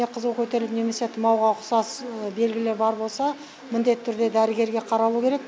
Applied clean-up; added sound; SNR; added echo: none; none; none; none.